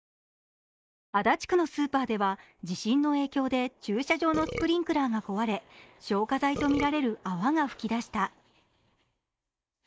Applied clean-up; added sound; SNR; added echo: neural mask model DeepFilterNet 3.